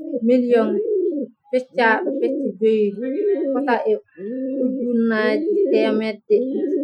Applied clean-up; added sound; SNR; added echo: classical method Wiener filter.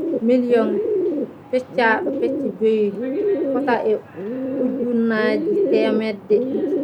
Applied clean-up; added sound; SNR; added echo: none; Bird; 2 dB; none.